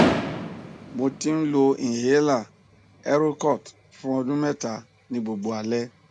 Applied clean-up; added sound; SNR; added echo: none; Fireworks; 7 dB; none.